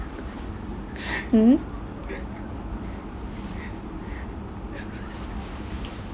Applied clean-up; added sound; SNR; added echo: none; none; none; none.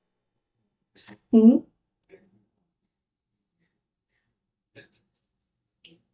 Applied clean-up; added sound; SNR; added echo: neural mask model DeepFilterNet 3.